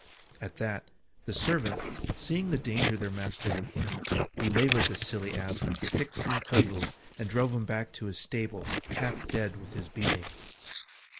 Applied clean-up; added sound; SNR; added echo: neural mask model Resemble Enhance denoiser.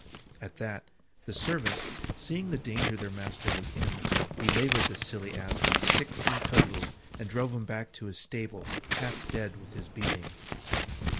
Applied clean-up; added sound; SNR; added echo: none; Scissors; -4 dB; none.